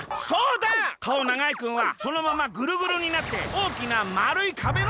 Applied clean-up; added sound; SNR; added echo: none; Explosion; 13 dB; none.